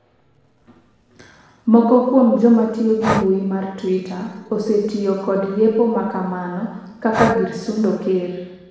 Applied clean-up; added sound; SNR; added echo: none; Breathing; 12 dB; reverberation time 1.1 s.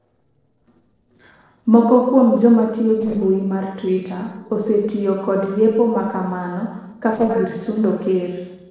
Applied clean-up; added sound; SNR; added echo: neural separator model SepFormer DNS4.